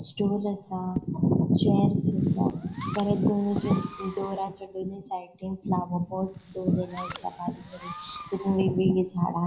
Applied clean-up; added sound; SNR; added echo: none; Fireworks; 16 dB; reverberation time 0.7 s.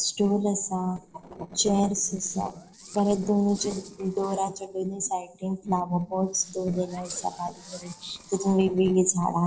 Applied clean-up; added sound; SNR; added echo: neural separator model SepFormer DNS4.